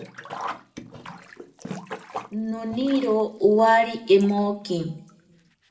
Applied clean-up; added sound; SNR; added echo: none; Sink (filling or washing); 16 dB; reverberation time 0.7 s.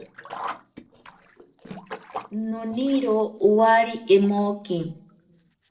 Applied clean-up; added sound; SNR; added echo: neural separator model SepFormer DNS4.